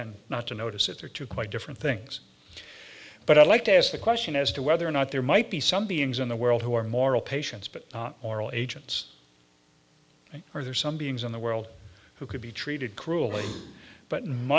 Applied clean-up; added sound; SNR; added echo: none; none; none; none.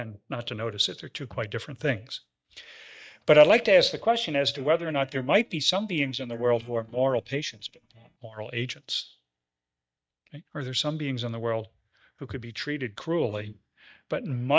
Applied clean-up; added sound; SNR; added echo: neural mask model DeepFilterNet 3.